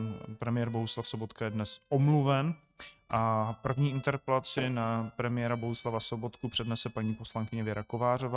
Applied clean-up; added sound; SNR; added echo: neural mask model RNNoise.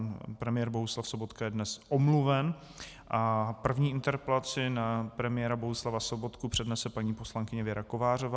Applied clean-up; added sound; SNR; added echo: none; none; none; none.